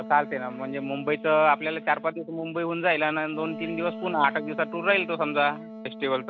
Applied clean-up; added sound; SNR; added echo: none; Wind instrument, woodwind instrument; 13 dB; none.